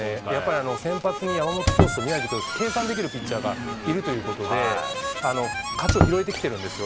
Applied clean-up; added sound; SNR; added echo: none; Squeak + Harmonica; 1 dB; none.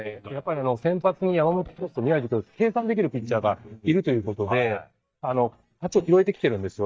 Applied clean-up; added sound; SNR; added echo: neural mask model DeepFilterNet 3.